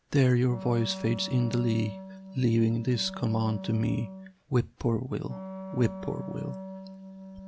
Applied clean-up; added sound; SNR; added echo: none; Wind instrument, woodwind instrument; 12 dB; none.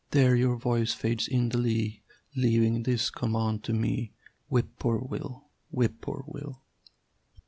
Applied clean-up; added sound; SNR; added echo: none; none; none; none.